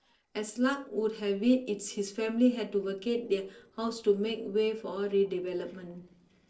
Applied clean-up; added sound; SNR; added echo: neural separator model SepFormer DNS4.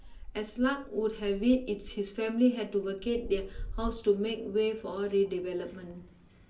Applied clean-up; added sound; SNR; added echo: none; Gull, seagull; 13 dB; reverberation time 0.3 s.